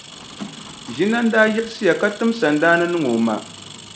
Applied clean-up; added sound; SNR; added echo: none; Engine; 17 dB; reverberation time 1.4 s.